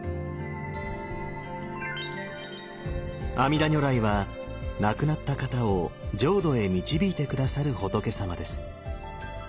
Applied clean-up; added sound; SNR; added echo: none; none; none; none.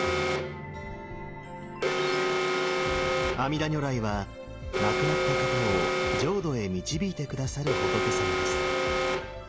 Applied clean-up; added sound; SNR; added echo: none; Alarm; -3 dB; none.